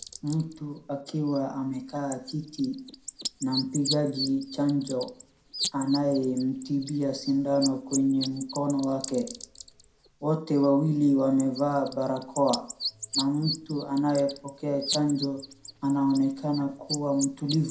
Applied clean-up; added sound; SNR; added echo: none; Bird; 11 dB; reverberation time 0.4 s.